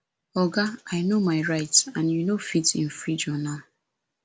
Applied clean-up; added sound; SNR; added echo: none; none; none; none.